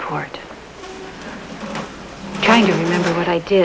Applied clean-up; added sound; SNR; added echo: none; Squeak; 7 dB; none.